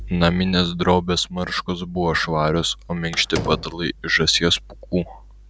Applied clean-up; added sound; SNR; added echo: none; Slam; 11 dB; none.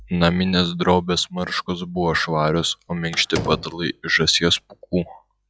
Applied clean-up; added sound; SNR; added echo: classical method log-MMSE.